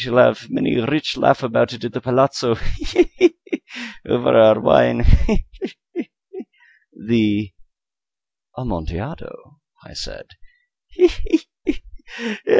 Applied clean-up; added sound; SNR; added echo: none; none; none; none.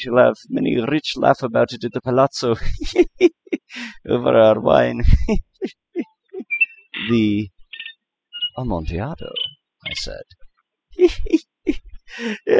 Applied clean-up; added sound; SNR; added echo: classical method spectral subtraction.